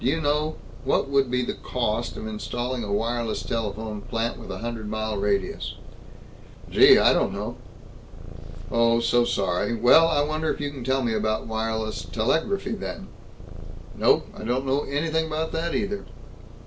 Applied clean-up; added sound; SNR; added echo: none; Purr; 10 dB; none.